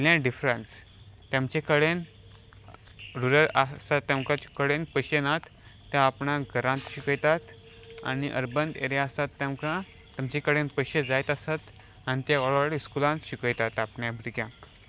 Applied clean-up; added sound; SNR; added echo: none; none; none; none.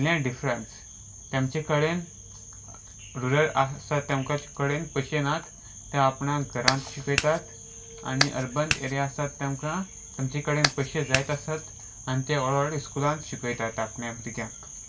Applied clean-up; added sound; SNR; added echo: none; Clapping; 1 dB; reverberation time 0.2 s.